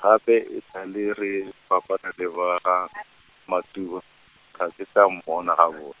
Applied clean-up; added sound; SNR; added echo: none; none; none; none.